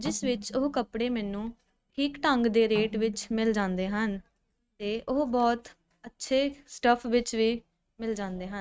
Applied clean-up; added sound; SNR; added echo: neural mask model RNNoise.